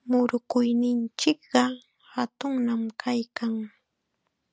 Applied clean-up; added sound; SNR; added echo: none; none; none; none.